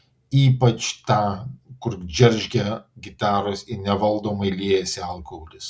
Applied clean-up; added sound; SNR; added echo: none; none; none; none.